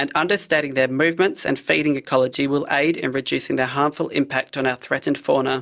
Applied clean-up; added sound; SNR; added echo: none; none; none; none.